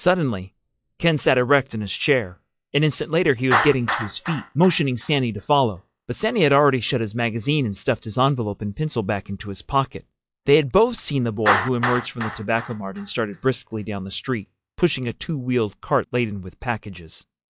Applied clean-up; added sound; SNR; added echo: classical method log-MMSE.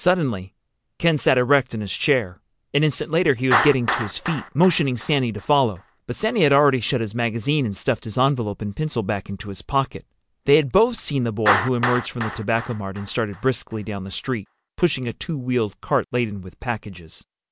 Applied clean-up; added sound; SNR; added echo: none; Clapping; 10 dB; none.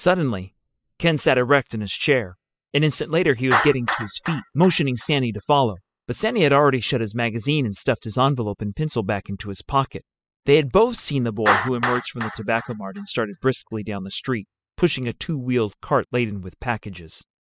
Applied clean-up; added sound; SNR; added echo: classical method spectral subtraction.